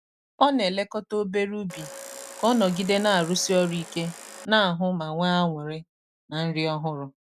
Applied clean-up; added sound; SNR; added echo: none; Domestic sounds, home sounds; 15 dB; none.